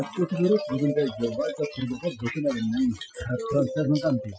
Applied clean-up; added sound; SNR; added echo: classical method Wiener filter.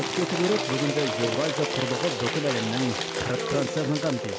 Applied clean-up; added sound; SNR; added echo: none; Applause / Crowd / Cheering + Piano; 1 dB; none.